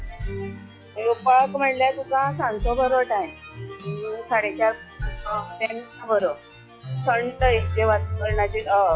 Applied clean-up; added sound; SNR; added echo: classical method log-MMSE.